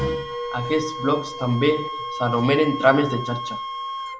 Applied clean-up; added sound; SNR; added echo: none; Wind instrument, woodwind instrument + Piano; 7 dB; none.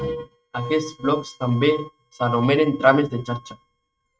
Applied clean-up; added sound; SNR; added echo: neural mask model RNNoise.